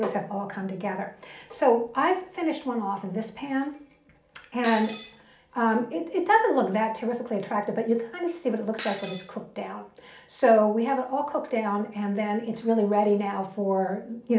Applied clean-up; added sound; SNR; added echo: none; Shatter; 15 dB; reverberation time 0.4 s.